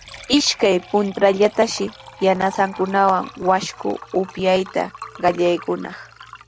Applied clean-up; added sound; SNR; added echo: none; Liquid; 18 dB; none.